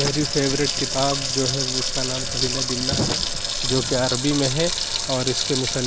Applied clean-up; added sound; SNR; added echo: none; Sink (filling or washing) / Water tap, faucet; 0 dB; none.